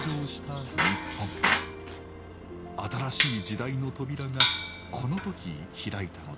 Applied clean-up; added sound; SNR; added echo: none; Bicycle; -2 dB; none.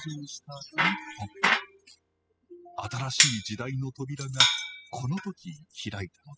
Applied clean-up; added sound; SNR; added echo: classical method spectral subtraction.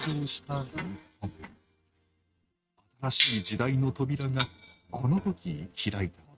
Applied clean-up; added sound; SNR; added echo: neural mask model RNNoise.